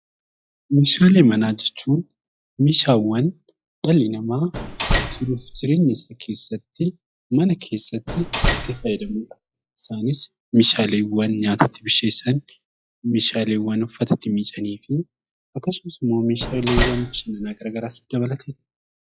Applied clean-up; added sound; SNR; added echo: classical method log-MMSE.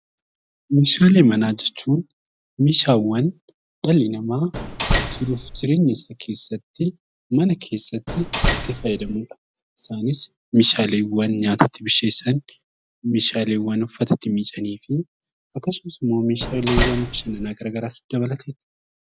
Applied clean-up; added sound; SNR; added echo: none; Slam; 2 dB; none.